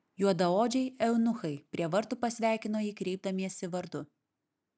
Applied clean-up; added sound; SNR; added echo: none; none; none; none.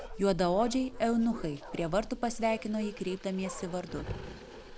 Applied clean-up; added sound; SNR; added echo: none; Bark; 11 dB; none.